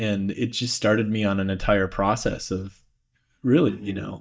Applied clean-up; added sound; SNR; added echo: neural mask model DeepFilterNet 3.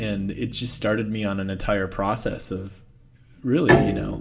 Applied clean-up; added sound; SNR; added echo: none; Bowed string instrument; 2 dB; reverberation time 0.4 s.